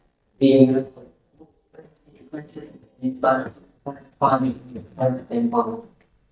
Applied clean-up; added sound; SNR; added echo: neural mask model DeepFilterNet 3.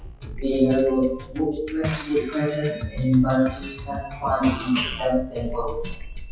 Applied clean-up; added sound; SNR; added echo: classical method WPE with log-MMSE.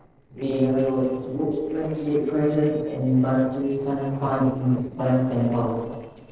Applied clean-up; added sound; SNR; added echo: neural separator model SepFormer DNS4.